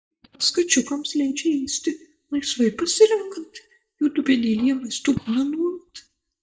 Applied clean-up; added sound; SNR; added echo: neural mask model DeepFilterNet 3.